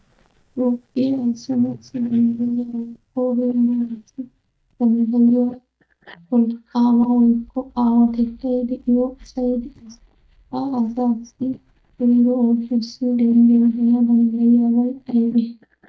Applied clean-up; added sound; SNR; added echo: neural mask model DeepFilterNet 3.